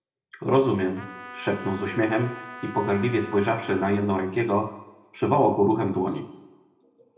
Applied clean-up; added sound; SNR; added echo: none; Trumpet; 16 dB; reverberation time 0.7 s.